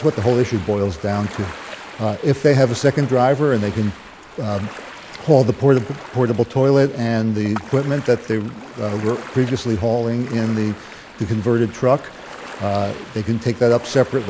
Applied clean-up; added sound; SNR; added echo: none; Ocean; 17 dB; none.